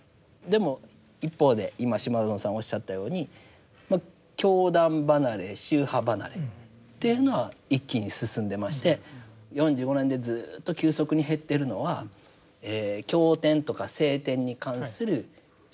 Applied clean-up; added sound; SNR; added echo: none; none; none; none.